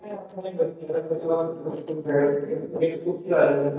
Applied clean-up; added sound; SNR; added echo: neural mask model DeepFilterNet 3.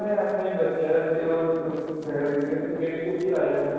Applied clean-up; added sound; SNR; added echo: neural separator model SepFormer DNS4.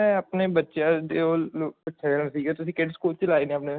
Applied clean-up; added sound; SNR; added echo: none; none; none; none.